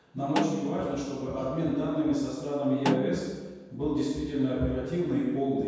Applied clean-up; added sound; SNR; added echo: none; Snare drum; 7 dB; reverberation time 1.2 s.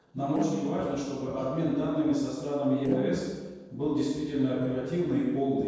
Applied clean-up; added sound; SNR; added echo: neural separator model SepFormer DNS4.